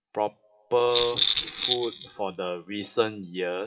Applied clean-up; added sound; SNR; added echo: classical method WPE with log-MMSE.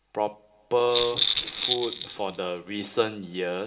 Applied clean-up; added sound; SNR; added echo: none; Rattle; 1 dB; reverberation time 0.8 s.